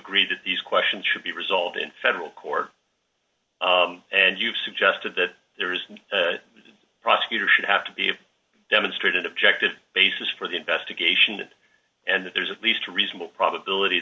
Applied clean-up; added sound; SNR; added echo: none; none; none; none.